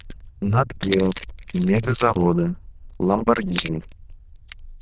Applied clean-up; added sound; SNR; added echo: neural diffusion model UNIVERSE++.